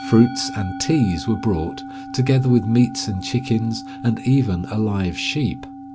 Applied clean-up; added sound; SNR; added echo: none; Musical instrument; 13 dB; none.